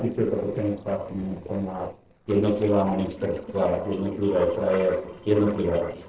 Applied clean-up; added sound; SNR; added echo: neural separator model SepFormer DNS4.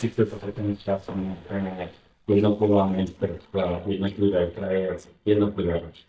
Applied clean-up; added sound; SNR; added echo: neural mask model DeepFilterNet 3.